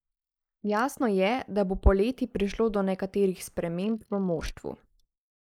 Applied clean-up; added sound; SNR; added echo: neural mask model Resemble Enhance denoiser.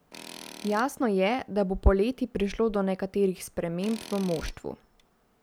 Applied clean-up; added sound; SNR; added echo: none; Tools; 18 dB; none.